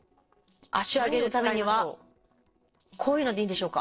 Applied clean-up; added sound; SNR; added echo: neural separator model SepFormer DNS4.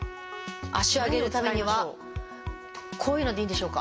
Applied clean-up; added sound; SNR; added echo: none; Trumpet; 15 dB; none.